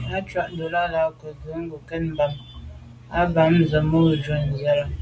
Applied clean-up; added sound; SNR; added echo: none; none; none; none.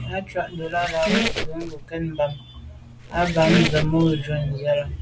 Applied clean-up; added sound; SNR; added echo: none; Squeak; 3 dB; none.